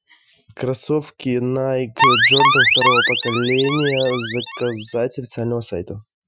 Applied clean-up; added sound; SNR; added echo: classical method Wiener filter.